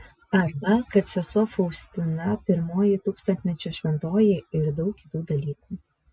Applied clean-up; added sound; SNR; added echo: none; none; none; none.